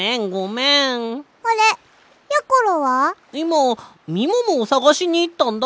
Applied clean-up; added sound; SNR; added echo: none; none; none; none.